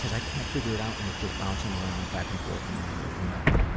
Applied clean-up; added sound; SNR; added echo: none; Bus; -4 dB; none.